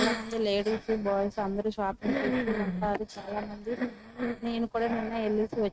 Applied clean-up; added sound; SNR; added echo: neural mask model RNNoise.